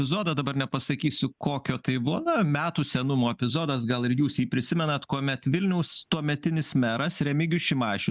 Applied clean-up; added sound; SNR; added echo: none; none; none; none.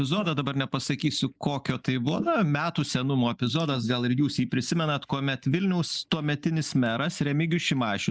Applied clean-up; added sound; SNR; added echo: neural mask model Resemble Enhance denoiser.